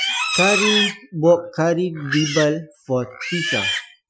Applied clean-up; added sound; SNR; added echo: classical method Wiener filter.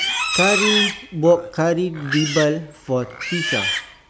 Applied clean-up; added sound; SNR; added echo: none; Livestock, farm animals, working animals; 3 dB; none.